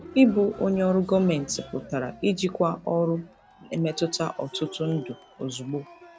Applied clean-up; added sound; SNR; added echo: none; Cheering; 20 dB; none.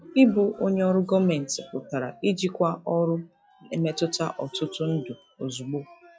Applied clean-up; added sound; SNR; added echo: classical method log-MMSE.